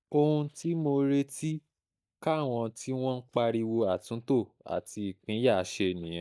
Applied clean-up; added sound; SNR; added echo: neural mask model DeepFilterNet 3.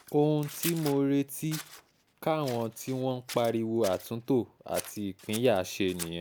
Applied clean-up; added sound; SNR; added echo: none; Scissors; 15 dB; none.